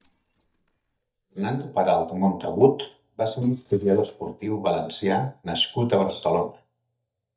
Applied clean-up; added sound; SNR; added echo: neural mask model DeepFilterNet 3.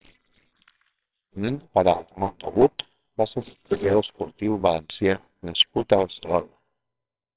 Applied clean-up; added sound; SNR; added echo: neural separator model SepFormer WHAMR!.